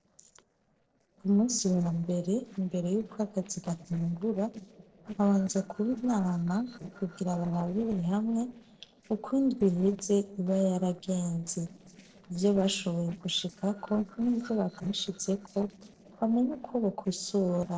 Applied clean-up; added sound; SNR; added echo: neural separator model SepFormer DNS4.